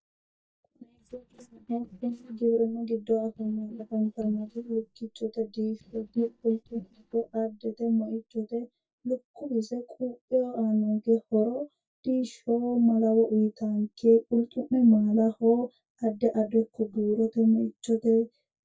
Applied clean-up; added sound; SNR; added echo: neural mask model DeepFilterNet 3.